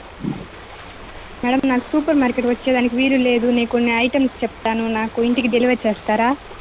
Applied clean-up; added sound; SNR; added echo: none; Ocean; 17 dB; none.